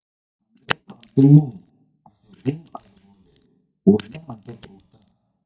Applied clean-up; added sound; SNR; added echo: neural mask model DeepFilterNet 3.